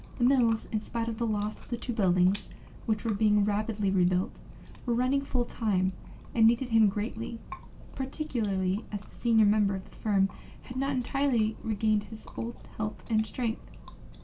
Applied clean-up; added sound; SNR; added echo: none; Chewing, mastication; 15 dB; reverberation time 0.2 s.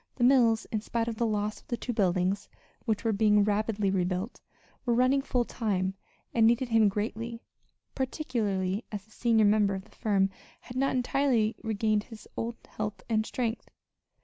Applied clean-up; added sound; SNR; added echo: none; none; none; none.